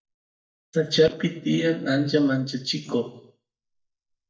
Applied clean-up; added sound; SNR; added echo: neural mask model DeepFilterNet 3.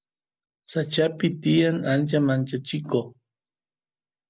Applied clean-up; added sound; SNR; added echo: none; none; none; none.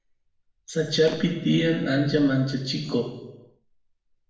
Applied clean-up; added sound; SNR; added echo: neural separator model SepFormer DNS4.